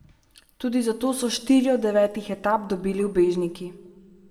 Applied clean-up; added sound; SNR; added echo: none; none; none; reverberation time 0.8 s.